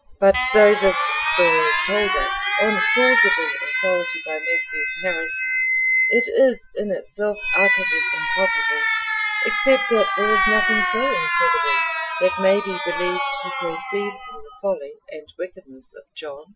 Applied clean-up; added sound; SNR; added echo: classical method Wiener filter.